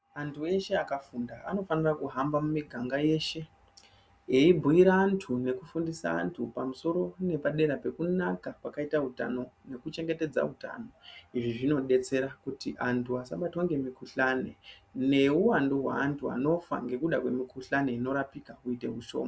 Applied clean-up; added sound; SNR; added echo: none; none; none; none.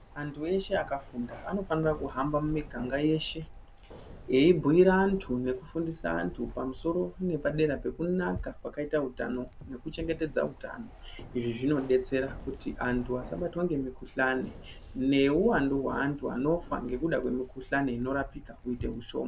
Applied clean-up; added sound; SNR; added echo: none; Keys jangling; 15 dB; none.